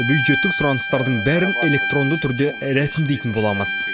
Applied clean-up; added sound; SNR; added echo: none; Bowed string instrument; 4 dB; none.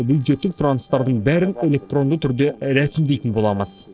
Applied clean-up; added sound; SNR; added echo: neural separator model SepFormer DNS4.